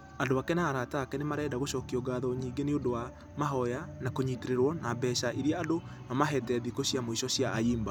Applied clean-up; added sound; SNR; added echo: none; none; none; none.